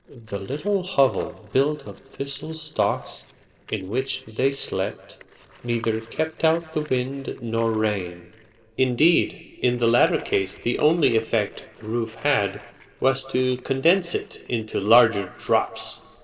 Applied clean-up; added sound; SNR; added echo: neural separator model SepFormer DNS4.